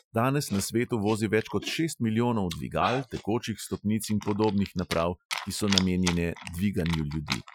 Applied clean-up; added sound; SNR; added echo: classical method Wiener filter.